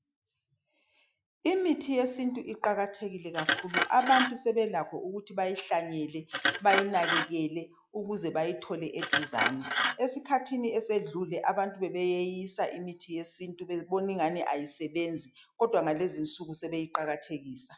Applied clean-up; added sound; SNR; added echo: classical method log-MMSE.